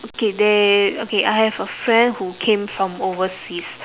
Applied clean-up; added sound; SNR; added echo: none; none; none; none.